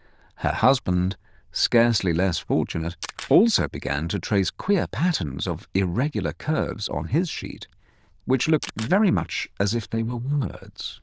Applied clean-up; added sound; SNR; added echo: neural diffusion model UNIVERSE++.